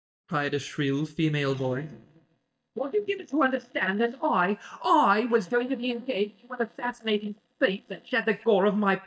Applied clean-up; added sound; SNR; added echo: neural mask model DeepFilterNet 3.